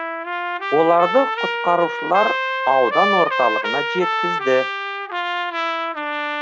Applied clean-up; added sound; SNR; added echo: none; Trumpet; 2 dB; none.